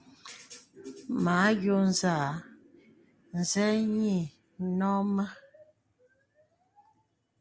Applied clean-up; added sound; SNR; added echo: none; none; none; none.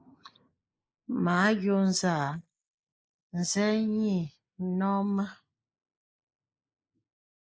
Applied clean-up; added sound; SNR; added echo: neural mask model Resemble Enhance denoiser.